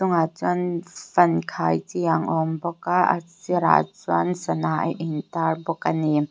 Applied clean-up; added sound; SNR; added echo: none; none; none; none.